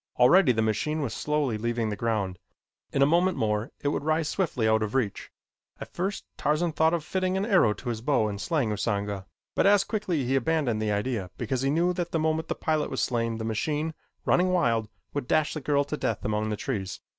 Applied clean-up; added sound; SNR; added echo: none; none; none; none.